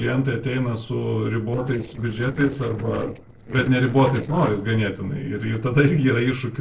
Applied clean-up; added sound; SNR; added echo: neural separator model SepFormer DNS4.